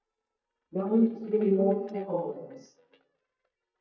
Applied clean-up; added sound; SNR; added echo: neural mask model DeepFilterNet 3.